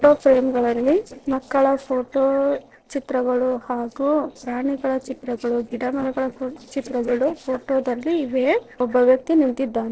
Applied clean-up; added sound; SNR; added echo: neural separator model SepFormer DNS4.